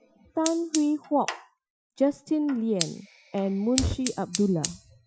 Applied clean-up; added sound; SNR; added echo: classical method Wiener filter.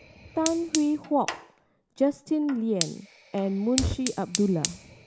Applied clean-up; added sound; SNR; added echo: none; Fire; 8 dB; none.